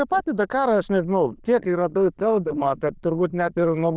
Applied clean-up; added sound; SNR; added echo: neural diffusion model UNIVERSE++.